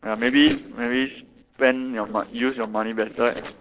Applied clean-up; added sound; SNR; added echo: neural separator model SepFormer DNS4.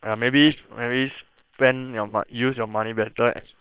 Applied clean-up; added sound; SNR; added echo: neural separator model SepFormer WHAM!.